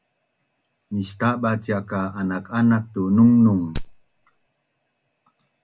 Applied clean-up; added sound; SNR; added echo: none; Wood; 10 dB; none.